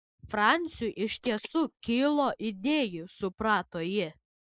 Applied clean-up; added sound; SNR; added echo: neural mask model Resemble Enhance denoiser.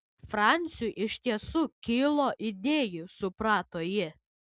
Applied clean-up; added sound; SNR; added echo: none; none; none; none.